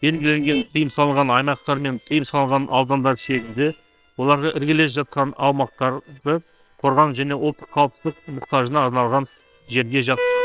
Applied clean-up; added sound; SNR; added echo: neural separator model SepFormer WHAM!.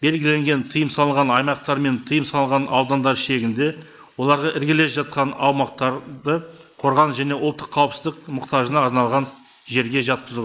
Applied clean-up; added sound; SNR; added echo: neural mask model Resemble Enhance denoiser.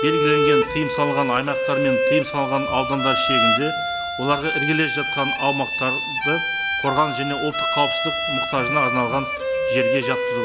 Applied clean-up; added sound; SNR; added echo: none; Bowed string instrument; -2 dB; none.